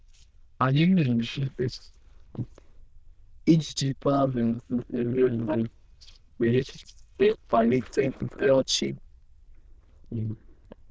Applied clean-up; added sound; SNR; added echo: neural diffusion model UNIVERSE++.